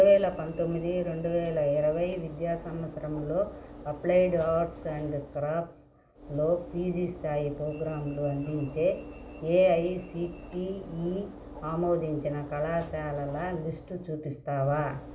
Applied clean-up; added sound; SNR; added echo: none; Alarm / Engine / Train; 15 dB; reverberation time 0.4 s.